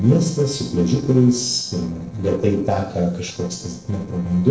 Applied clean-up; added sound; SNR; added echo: neural separator model SepFormer DNS4.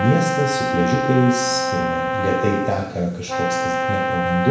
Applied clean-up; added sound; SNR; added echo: none; Brass instrument; 1 dB; reverberation time 0.6 s.